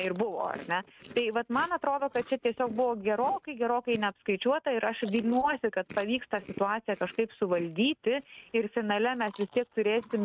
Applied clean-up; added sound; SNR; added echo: neural mask model RNNoise.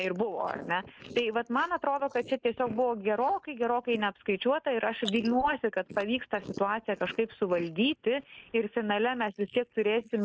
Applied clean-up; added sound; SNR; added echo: neural mask model Resemble Enhance denoiser.